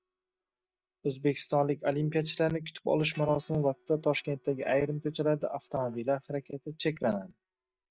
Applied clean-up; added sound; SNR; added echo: neural mask model DeepFilterNet 3.